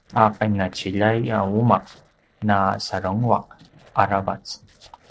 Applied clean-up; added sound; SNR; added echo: neural separator model SepFormer DNS4.